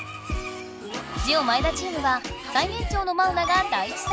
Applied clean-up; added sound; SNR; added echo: none; Screech; 11 dB; none.